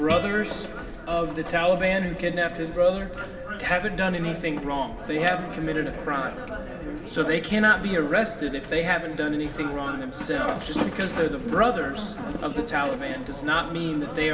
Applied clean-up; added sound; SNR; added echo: none; Acoustic guitar; 14 dB; reverberation time 2.2 s.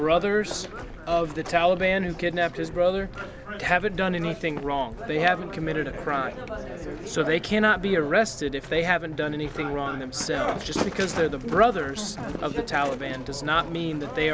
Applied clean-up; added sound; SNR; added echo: none; none; none; none.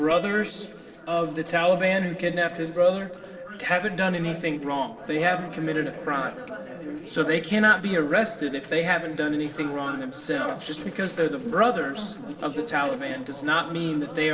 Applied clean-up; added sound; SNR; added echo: neural separator model SepFormer DNS4.